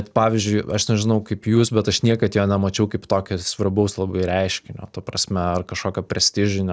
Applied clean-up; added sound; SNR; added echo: none; none; none; none.